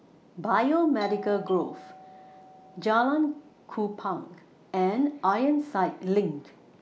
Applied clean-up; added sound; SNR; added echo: none; Doorbell; 18 dB; none.